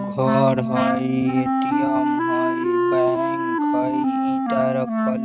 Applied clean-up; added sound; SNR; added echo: neural mask model RNNoise.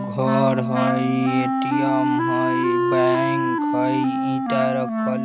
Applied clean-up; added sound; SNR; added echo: none; Wind instrument, woodwind instrument; -2 dB; none.